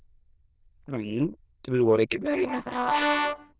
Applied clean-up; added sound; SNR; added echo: neural diffusion model UNIVERSE++.